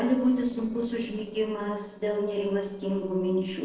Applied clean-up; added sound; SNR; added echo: neural separator model SepFormer DNS4.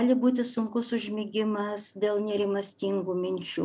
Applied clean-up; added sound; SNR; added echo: none; none; none; none.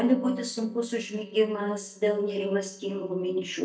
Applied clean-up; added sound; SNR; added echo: neural mask model DeepFilterNet 3.